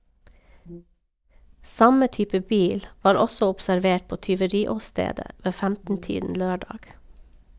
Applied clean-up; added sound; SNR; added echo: neural mask model DeepFilterNet 3.